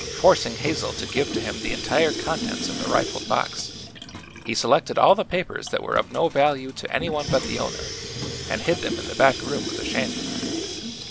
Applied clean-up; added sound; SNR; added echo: none; Sink (filling or washing) / Water tap, faucet; 7 dB; none.